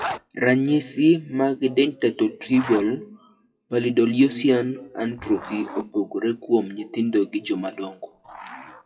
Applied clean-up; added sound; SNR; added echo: classical method WPE with log-MMSE.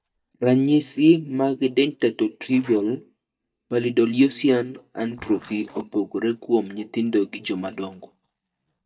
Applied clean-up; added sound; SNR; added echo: neural mask model DeepFilterNet 3.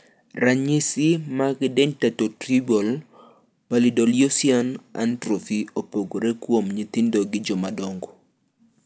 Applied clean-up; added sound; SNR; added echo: none; none; none; none.